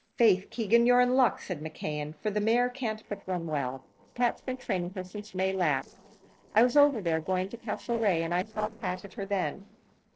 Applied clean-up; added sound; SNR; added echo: neural separator model SepFormer DNS4.